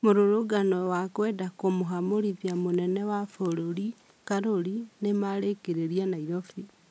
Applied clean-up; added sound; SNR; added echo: none; none; none; none.